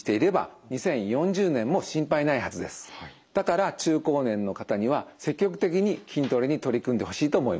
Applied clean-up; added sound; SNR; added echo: none; none; none; none.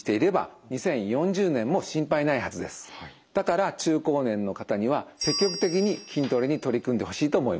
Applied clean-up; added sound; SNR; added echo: none; Bell; 10 dB; none.